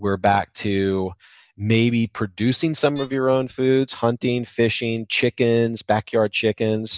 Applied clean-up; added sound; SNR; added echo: neural mask model Resemble Enhance denoiser.